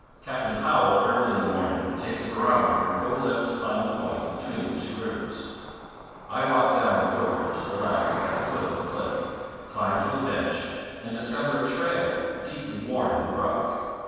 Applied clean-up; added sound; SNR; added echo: none; Cricket; 14 dB; reverberation time 2.1 s.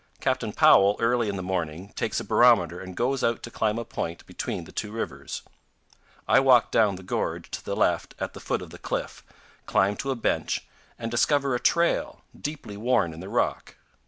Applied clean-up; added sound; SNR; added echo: none; none; none; none.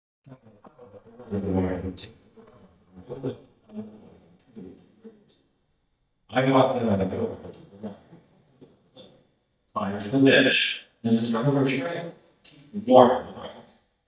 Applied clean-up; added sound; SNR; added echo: neural mask model DeepFilterNet 3.